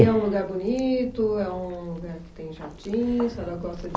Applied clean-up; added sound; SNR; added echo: none; none; none; none.